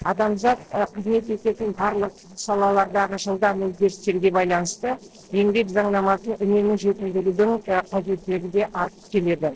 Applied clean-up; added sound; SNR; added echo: neural separator model SepFormer DNS4.